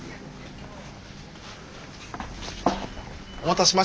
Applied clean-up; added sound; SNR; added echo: none; Bus; 13 dB; none.